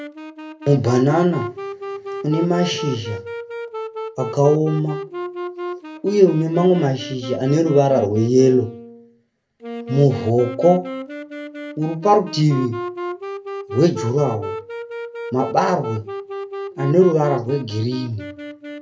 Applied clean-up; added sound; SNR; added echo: none; Wind instrument, woodwind instrument; 10 dB; reverberation time 0.3 s.